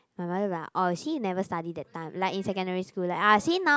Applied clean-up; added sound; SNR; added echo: none; none; none; none.